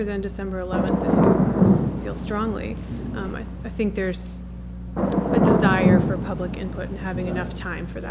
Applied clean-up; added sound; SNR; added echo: none; Thunder / Rain; -4 dB; none.